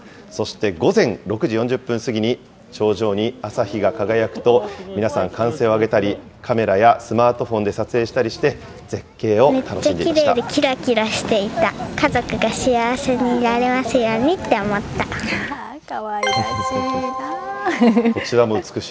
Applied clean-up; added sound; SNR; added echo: none; none; none; none.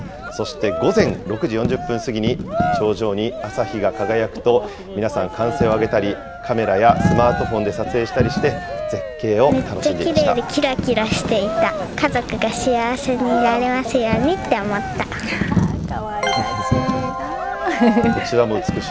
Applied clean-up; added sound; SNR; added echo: none; Coin (dropping) + Cheering; 5 dB; none.